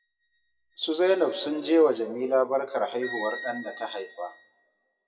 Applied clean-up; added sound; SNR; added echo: classical method WPE with log-MMSE.